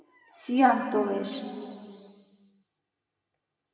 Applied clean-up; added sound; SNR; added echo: none; none; none; reverberation time 2.4 s.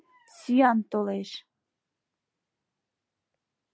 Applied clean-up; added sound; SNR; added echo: none; none; none; none.